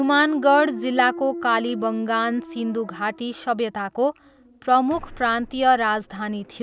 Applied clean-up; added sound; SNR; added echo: none; Thump, thud; 16 dB; none.